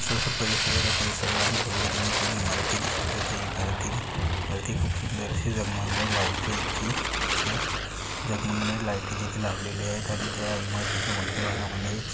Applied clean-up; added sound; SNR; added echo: none; Fire; 0 dB; none.